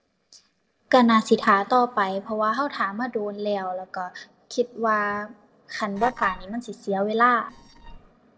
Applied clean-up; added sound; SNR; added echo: neural separator model SepFormer DNS4.